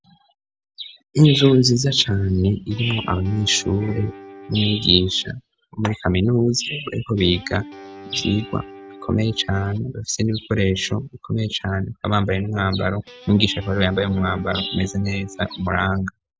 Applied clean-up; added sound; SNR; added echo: none; Guitar; 19 dB; none.